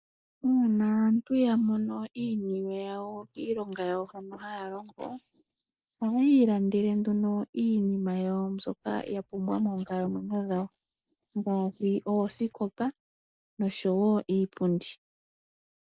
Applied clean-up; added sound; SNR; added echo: neural mask model Resemble Enhance denoiser.